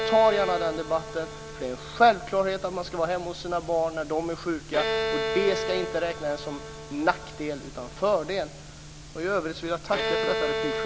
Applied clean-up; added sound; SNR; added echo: none; Bowed string instrument; 6 dB; none.